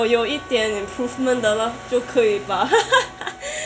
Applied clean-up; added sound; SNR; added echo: none; Wind instrument, woodwind instrument; 20 dB; none.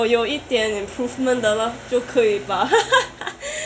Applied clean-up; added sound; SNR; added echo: none; none; none; none.